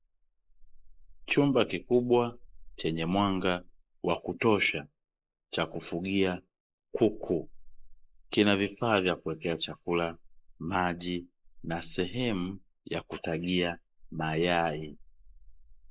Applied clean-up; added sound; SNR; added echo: neural mask model Resemble Enhance denoiser.